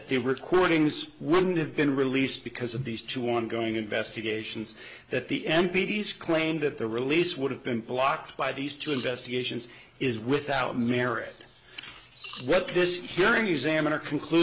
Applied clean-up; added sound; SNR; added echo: none; Rattle / Keys jangling; 0 dB; none.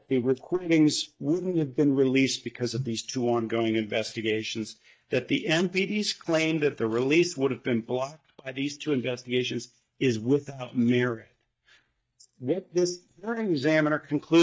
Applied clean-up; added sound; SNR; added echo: neural mask model DeepFilterNet 3.